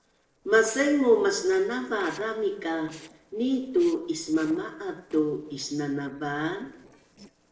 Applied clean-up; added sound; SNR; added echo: neural separator model SepFormer DNS4.